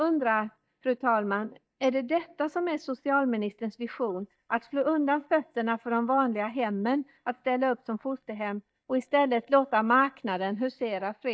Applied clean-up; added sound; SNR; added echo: neural mask model DeepFilterNet 3.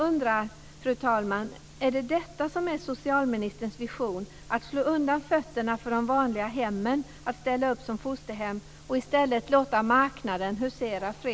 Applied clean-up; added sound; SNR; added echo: none; none; none; none.